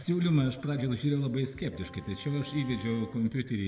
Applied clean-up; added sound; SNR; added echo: none; Bowed string instrument; 19 dB; reverberation time 1.3 s.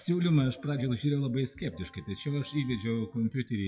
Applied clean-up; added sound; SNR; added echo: classical method WPE with log-MMSE.